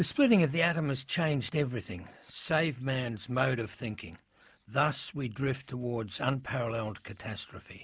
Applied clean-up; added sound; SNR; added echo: none; none; none; none.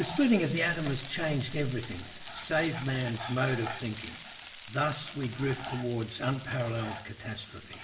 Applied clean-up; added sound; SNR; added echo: none; Frying (food); 11 dB; reverberation time 0.7 s.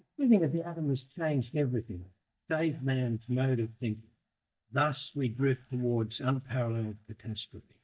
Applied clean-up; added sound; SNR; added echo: neural mask model DeepFilterNet 3.